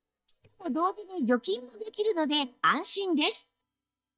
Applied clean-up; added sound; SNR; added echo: neural mask model DeepFilterNet 3.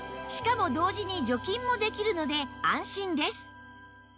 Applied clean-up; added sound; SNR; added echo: none; none; none; none.